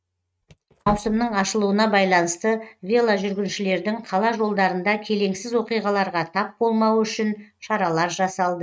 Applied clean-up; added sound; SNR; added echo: neural mask model RNNoise.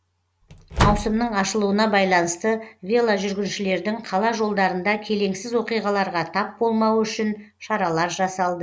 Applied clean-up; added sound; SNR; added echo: none; Slam; 5 dB; none.